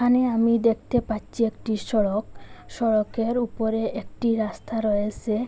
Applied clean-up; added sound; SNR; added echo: none; Cricket / Frog; 16 dB; none.